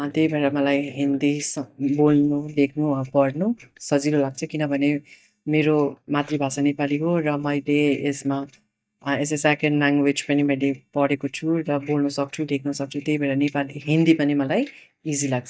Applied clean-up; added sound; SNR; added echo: neural mask model DeepFilterNet 3.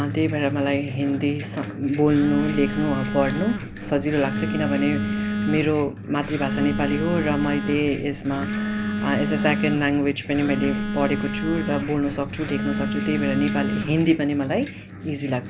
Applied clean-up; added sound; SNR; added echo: none; Telephone; 4 dB; none.